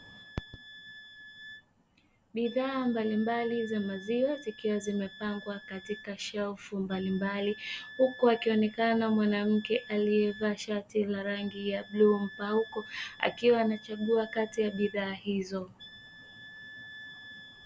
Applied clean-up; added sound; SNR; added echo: none; Wind instrument, woodwind instrument; 19 dB; none.